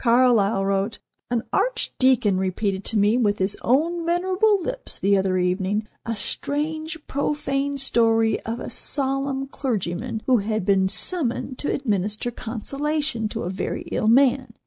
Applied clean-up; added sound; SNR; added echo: none; none; none; none.